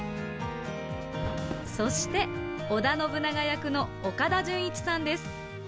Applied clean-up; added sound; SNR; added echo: none; Fireworks + Bowed string instrument; 11 dB; none.